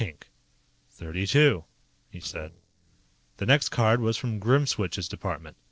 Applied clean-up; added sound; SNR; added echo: neural separator model SepFormer DNS4.